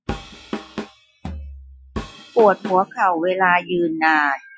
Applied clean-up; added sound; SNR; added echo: classical method Wiener filter.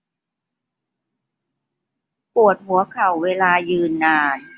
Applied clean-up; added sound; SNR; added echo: none; none; none; none.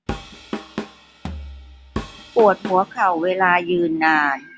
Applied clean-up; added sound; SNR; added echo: none; Drum kit; 12 dB; none.